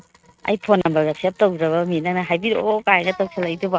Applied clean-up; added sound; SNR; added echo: neural mask model RNNoise.